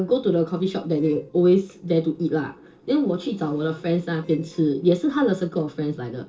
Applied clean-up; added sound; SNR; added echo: neural separator model SepFormer DNS4.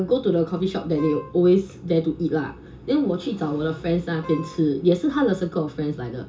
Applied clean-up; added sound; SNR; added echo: none; Wind instrument, woodwind instrument; 18 dB; reverberation time 0.2 s.